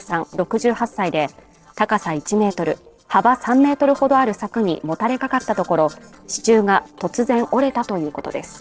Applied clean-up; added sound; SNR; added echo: neural separator model SepFormer DNS4.